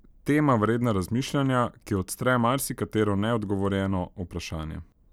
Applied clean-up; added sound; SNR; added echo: none; none; none; none.